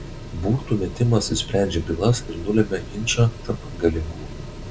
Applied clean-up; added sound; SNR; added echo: none; Mechanical fan; 11 dB; none.